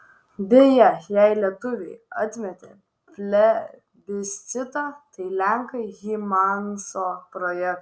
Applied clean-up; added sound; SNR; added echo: none; none; none; none.